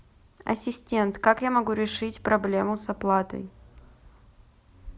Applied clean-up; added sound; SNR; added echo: none; none; none; none.